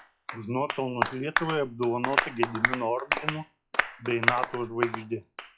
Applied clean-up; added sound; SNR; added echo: classical method log-MMSE.